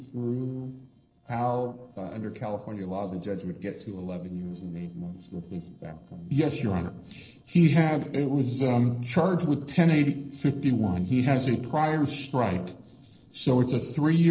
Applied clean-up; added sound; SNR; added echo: neural separator model SepFormer DNS4.